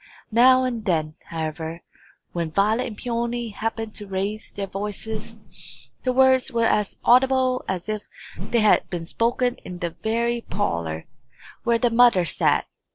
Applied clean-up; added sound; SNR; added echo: neural separator model SepFormer DNS4.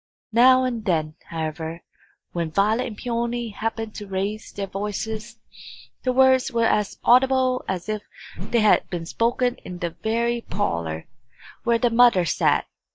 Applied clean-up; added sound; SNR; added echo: neural mask model DeepFilterNet 3.